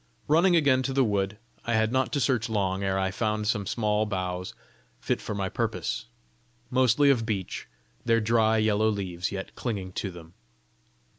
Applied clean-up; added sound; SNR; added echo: none; none; none; none.